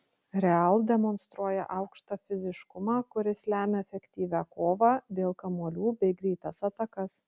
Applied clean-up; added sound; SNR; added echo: none; none; none; none.